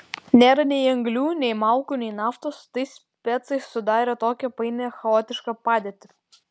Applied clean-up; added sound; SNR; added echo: none; none; none; none.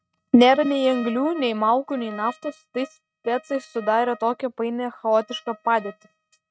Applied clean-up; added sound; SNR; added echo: neural mask model RNNoise.